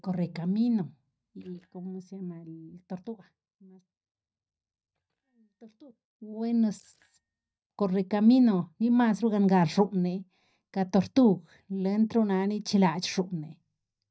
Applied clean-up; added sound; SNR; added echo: neural mask model DeepFilterNet 3.